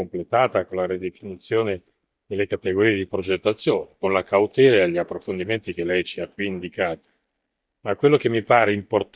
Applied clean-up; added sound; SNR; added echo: neural mask model DeepFilterNet 3.